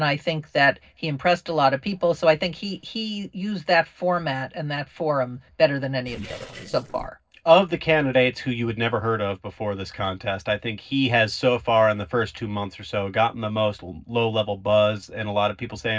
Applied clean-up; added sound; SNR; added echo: neural separator model SepFormer DNS4.